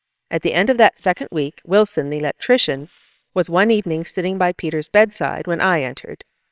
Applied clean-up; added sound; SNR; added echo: neural separator model SepFormer WHAMR!.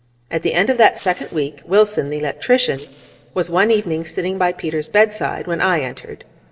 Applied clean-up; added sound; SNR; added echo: neural separator model SepFormer DNS4.